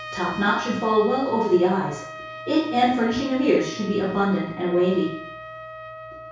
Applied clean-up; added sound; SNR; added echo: none; Trumpet; 14 dB; reverberation time 0.6 s.